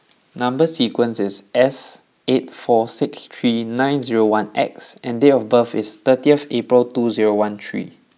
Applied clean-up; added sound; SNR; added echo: none; none; none; none.